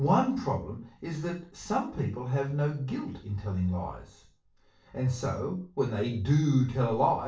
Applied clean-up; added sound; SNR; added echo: none; none; none; reverberation time 0.4 s.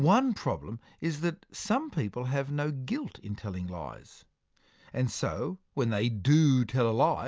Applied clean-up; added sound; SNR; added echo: none; none; none; none.